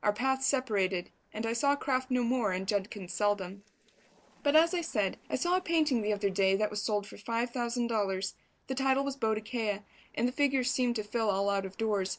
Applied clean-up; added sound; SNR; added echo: neural separator model SepFormer DNS4.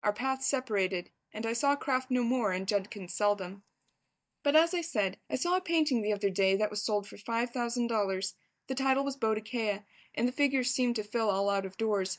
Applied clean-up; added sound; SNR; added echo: neural mask model DeepFilterNet 3.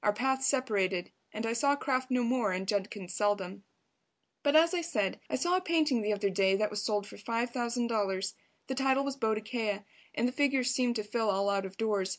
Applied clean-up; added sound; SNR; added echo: none; none; none; none.